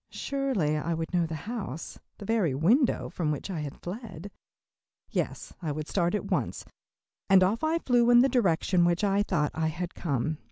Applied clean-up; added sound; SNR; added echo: none; none; none; none.